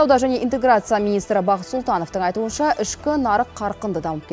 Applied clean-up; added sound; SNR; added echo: none; none; none; none.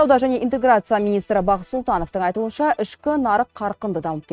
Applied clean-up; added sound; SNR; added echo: neural mask model RNNoise.